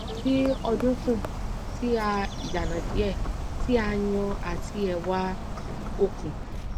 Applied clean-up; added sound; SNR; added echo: none; Bird; 3 dB; none.